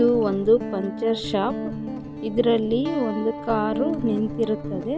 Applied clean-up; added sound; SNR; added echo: none; Guitar; 7 dB; none.